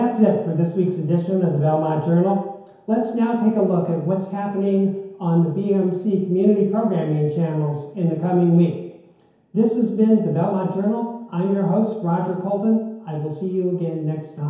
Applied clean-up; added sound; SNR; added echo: none; none; none; reverberation time 1.0 s.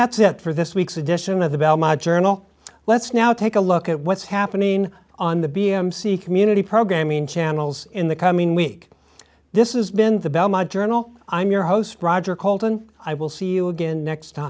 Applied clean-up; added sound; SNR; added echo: none; none; none; none.